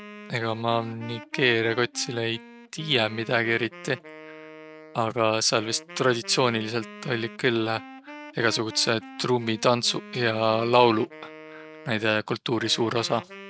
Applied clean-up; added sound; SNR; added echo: none; Wind instrument, woodwind instrument; 17 dB; none.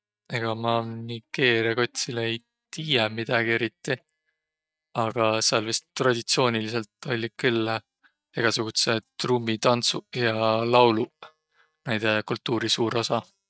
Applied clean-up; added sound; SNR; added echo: neural mask model DeepFilterNet 3.